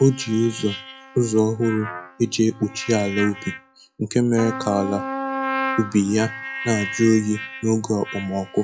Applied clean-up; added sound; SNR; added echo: classical method log-MMSE.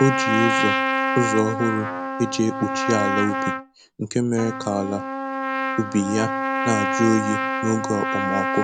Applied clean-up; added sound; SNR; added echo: none; Trumpet; 1 dB; none.